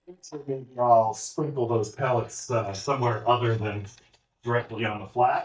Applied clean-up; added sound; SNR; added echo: neural mask model DeepFilterNet 3.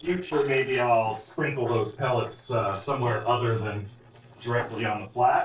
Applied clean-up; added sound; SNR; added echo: neural separator model SepFormer DNS4.